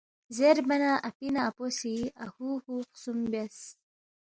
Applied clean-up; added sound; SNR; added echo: none; none; none; none.